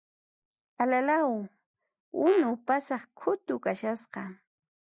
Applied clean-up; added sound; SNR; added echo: neural mask model Resemble Enhance denoiser.